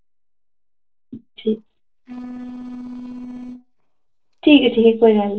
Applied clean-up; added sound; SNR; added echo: neural separator model SepFormer DNS4.